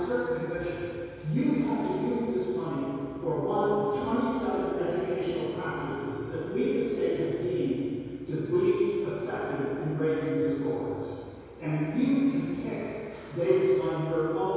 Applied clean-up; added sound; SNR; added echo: none; none; none; reverberation time 2.2 s.